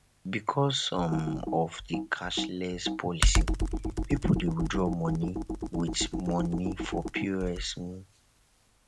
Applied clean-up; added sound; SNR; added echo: none; Computer keyboard; 1 dB; none.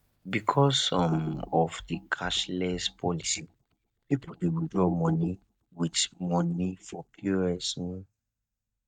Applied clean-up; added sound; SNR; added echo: neural mask model DeepFilterNet 3.